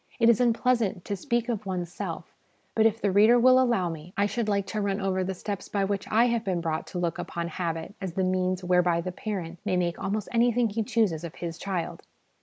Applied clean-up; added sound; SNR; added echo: none; none; none; none.